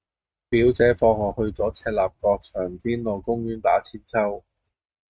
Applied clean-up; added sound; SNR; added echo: neural mask model RNNoise.